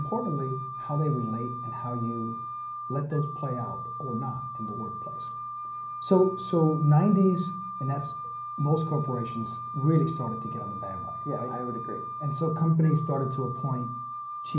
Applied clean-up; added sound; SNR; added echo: none; Wind instrument, woodwind instrument; 8 dB; reverberation time 0.6 s.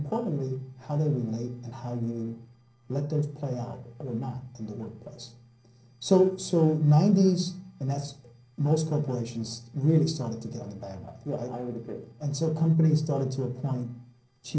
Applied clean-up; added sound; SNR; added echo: neural separator model SepFormer DNS4.